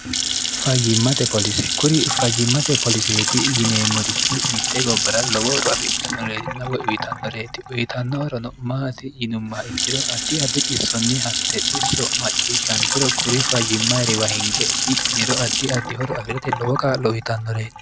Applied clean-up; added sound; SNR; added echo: none; Sink (filling or washing) / Water tap, faucet / Splash, splatter; -1 dB; none.